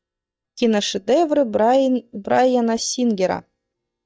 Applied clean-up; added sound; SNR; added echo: neural mask model DeepFilterNet 3.